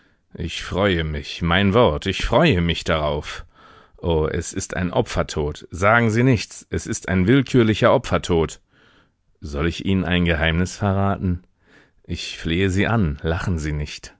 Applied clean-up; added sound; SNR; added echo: none; none; none; none.